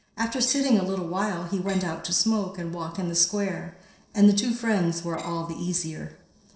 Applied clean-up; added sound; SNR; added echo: neural separator model SepFormer DNS4.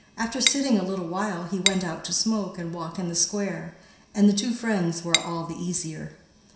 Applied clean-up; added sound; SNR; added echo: none; Cutlery, silverware / Dishes, pots, and pans; 1 dB; reverberation time 0.7 s.